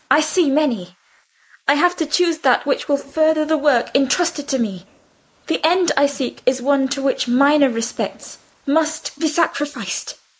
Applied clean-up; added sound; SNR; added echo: neural mask model Resemble Enhance denoiser.